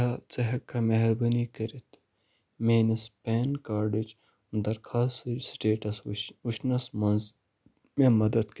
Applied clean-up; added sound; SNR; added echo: none; none; none; none.